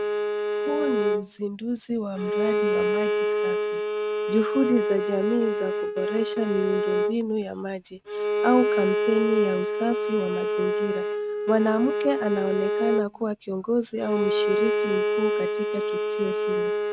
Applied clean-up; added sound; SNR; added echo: neural mask model RNNoise.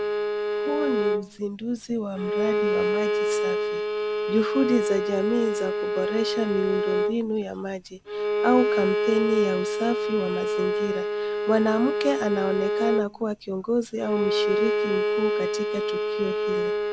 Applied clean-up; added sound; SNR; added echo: none; Bowed string instrument; -2 dB; none.